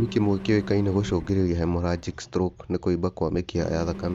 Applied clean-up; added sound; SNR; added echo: none; Engine; 14 dB; none.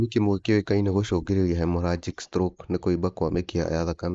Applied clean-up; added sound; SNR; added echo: neural mask model Resemble Enhance denoiser.